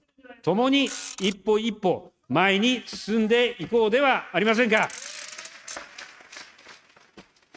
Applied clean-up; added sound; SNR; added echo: neural mask model RNNoise.